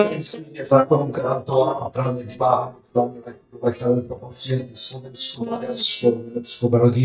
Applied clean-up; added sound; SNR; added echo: neural mask model DeepFilterNet 3.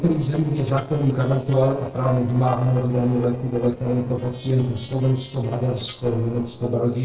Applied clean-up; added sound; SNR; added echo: neural separator model SepFormer DNS4.